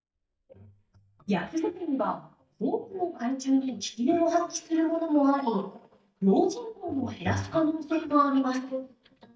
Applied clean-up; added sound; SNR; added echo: neural mask model DeepFilterNet 3.